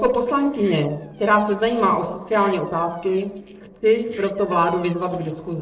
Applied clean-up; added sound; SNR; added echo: neural separator model SepFormer DNS4.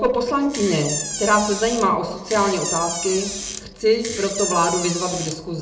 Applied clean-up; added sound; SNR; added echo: none; Door; 7 dB; reverberation time 0.5 s.